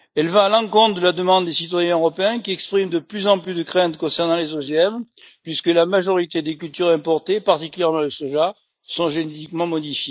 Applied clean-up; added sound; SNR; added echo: neural mask model Resemble Enhance denoiser.